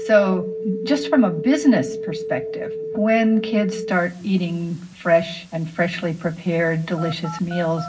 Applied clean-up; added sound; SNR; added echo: none; Telephone; 10 dB; reverberation time 0.4 s.